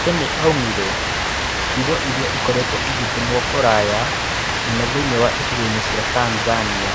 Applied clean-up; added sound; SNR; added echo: none; Rain; -1 dB; none.